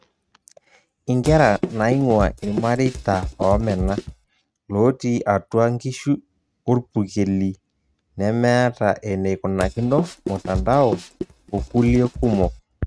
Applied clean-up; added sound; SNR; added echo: neural mask model RNNoise.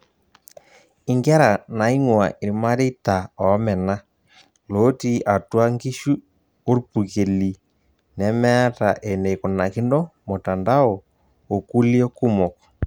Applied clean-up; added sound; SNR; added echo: none; none; none; none.